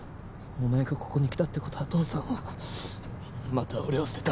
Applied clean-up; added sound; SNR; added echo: none; none; none; none.